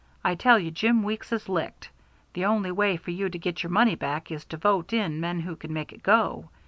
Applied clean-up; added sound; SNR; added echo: none; none; none; none.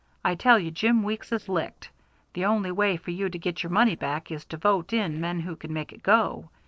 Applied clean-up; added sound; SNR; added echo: neural separator model SepFormer DNS4.